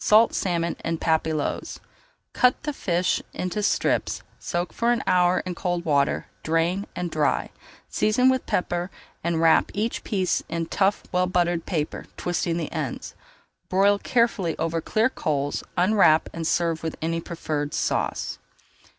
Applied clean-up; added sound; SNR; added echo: none; none; none; none.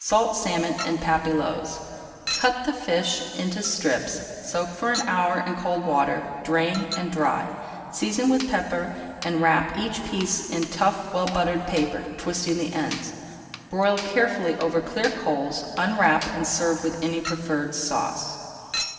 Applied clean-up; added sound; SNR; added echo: none; Chink, clink; 15 dB; reverberation time 2.7 s.